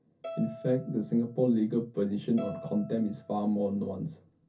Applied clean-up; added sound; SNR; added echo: none; Bowed string instrument; 17 dB; reverberation time 0.3 s.